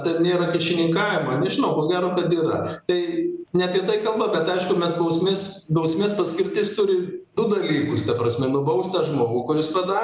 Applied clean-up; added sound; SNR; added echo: none; none; none; none.